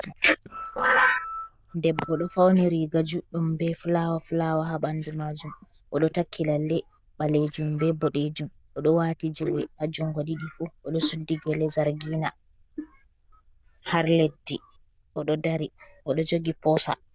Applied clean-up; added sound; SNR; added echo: neural diffusion model UNIVERSE++.